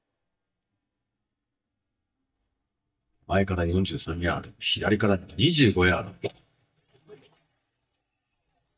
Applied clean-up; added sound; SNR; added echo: neural mask model DeepFilterNet 3.